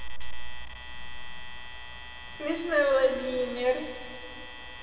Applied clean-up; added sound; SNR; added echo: none; Alarm; 16 dB; reverberation time 2.6 s.